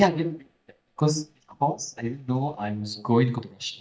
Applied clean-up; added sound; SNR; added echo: neural mask model DeepFilterNet 3.